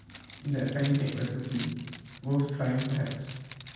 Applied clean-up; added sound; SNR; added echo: none; Zipper (clothing); 16 dB; reverberation time 1.2 s.